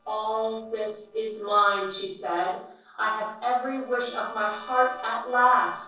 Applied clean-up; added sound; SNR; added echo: neural separator model SepFormer DNS4.